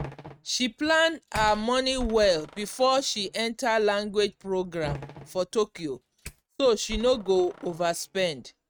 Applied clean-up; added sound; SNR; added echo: neural mask model RNNoise.